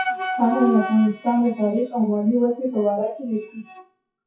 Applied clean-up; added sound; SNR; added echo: classical method WPE with log-MMSE.